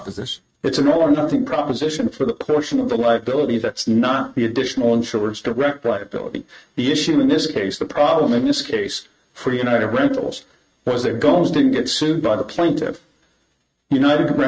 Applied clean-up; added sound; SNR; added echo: neural mask model RNNoise.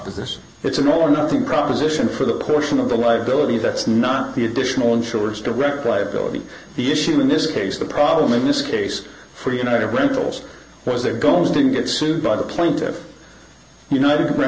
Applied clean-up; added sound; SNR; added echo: none; Bowed string instrument; 13 dB; none.